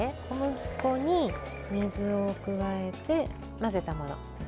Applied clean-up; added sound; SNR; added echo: none; Applause / Crowd / Cheering; 13 dB; none.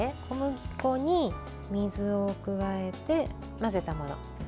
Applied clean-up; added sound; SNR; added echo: none; none; none; none.